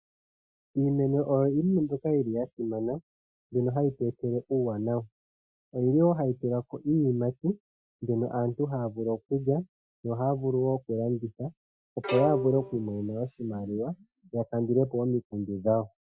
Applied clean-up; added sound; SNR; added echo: classical method Wiener filter.